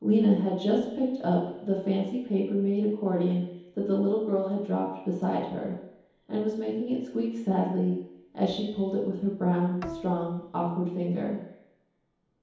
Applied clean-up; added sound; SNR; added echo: none; Bowed string instrument; 15 dB; reverberation time 2.2 s.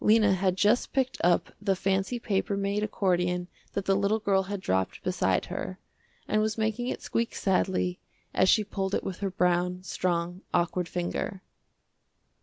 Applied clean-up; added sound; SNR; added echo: none; none; none; none.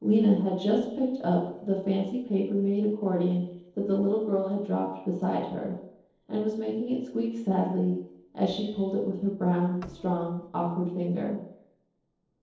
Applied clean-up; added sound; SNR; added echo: neural separator model SepFormer DNS4.